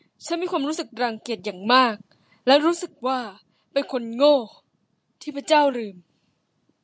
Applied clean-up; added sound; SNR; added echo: none; none; none; none.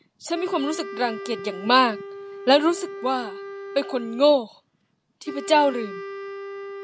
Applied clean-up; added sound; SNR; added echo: none; Wind instrument, woodwind instrument; 12 dB; none.